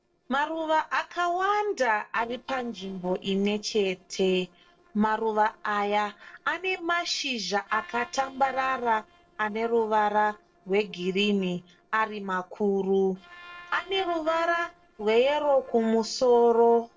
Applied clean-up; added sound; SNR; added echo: neural separator model SepFormer DNS4.